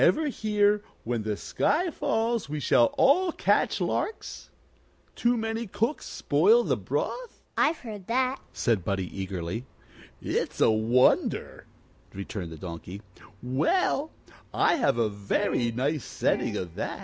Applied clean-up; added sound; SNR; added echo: none; none; none; none.